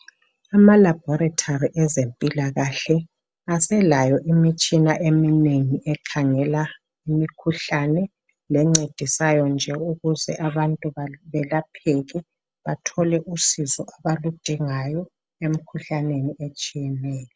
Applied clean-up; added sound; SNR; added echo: none; none; none; none.